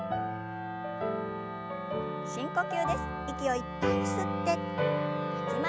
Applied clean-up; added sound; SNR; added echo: none; Wind instrument, woodwind instrument; 7 dB; none.